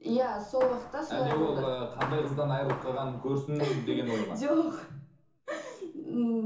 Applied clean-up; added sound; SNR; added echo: none; Hammer; 10 dB; reverberation time 0.7 s.